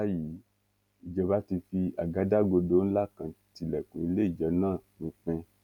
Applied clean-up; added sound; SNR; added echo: none; none; none; none.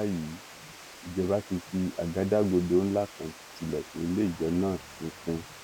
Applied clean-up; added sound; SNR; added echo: none; Water; 17 dB; none.